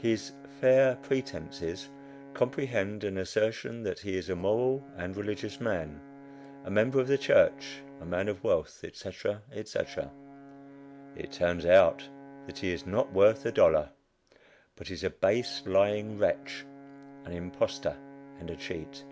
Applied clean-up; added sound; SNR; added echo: none; Brass instrument; 19 dB; none.